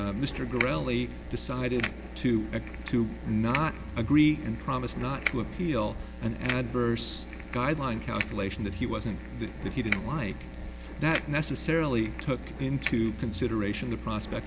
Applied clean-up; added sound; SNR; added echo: none; Crackle; 6 dB; none.